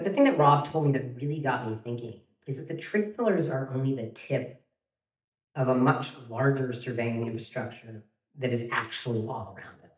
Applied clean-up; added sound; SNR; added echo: neural mask model DeepFilterNet 3.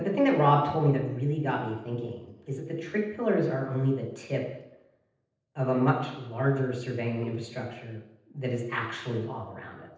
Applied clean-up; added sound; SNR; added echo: neural separator model SepFormer DNS4.